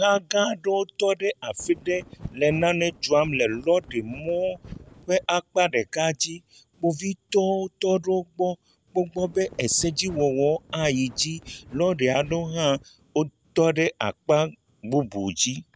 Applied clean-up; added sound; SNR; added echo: none; Wind; 19 dB; none.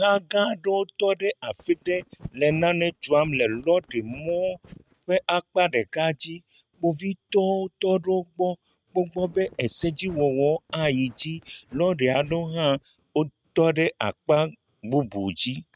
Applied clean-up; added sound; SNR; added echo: neural mask model RNNoise.